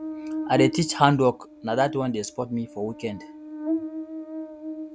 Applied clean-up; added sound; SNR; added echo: none; Buzz; 7 dB; none.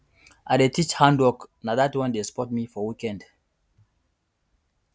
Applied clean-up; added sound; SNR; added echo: none; none; none; none.